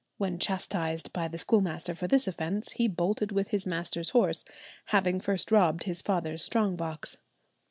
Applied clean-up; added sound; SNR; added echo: none; none; none; none.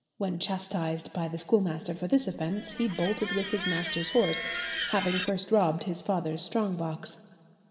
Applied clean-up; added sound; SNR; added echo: none; Screech; 5 dB; reverberation time 1.9 s.